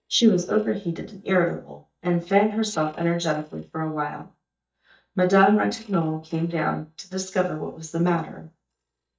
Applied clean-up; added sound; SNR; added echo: neural mask model DeepFilterNet 3.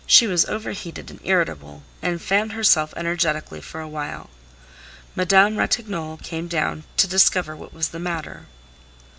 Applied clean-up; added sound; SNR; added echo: none; none; none; none.